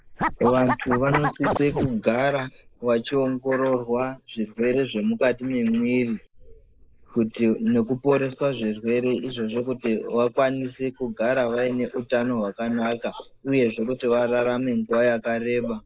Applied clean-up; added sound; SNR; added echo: neural mask model Resemble Enhance denoiser.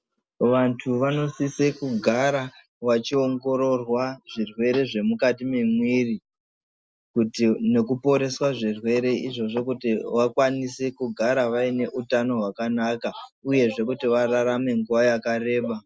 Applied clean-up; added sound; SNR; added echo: none; none; none; none.